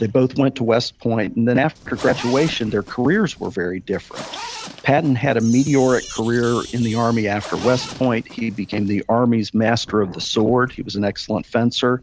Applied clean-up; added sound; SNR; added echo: none; Sink (filling or washing) + Zipper (clothing); 18 dB; none.